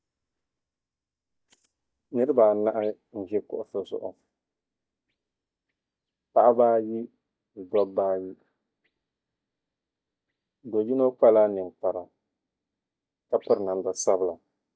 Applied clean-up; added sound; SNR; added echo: neural mask model DeepFilterNet 3.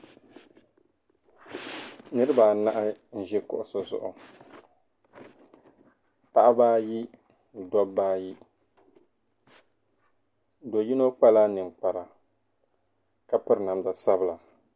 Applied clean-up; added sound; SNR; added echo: none; none; none; none.